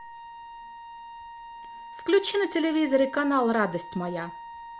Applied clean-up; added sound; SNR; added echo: none; Wind instrument, woodwind instrument; 14 dB; none.